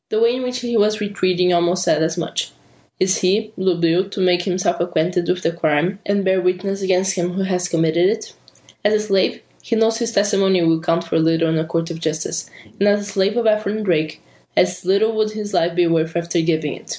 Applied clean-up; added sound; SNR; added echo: none; none; none; none.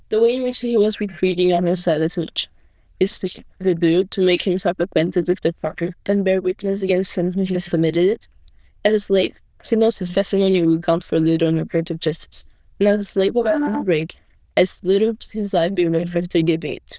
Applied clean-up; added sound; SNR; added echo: neural diffusion model UNIVERSE++.